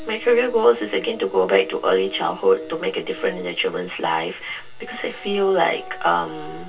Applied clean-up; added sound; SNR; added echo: none; Organ; 19 dB; reverberation time 0.2 s.